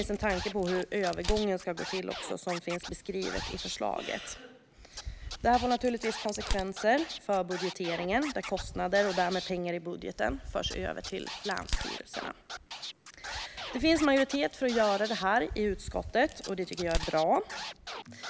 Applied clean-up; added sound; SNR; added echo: none; Crack + Scratching (performance technique); 8 dB; none.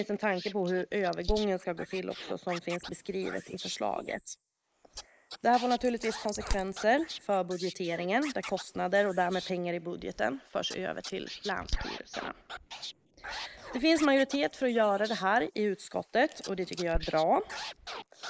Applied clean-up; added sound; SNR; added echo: neural mask model Resemble Enhance denoiser.